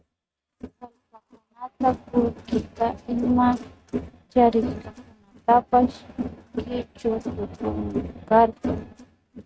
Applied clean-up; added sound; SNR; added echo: neural mask model RNNoise.